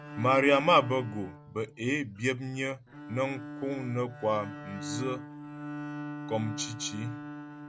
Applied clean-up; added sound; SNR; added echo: none; Bowed string instrument; 10 dB; none.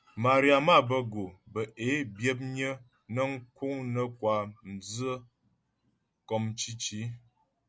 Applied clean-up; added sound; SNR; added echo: none; none; none; none.